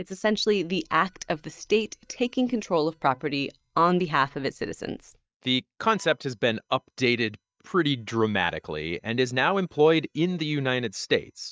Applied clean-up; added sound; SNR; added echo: neural mask model DeepFilterNet 3.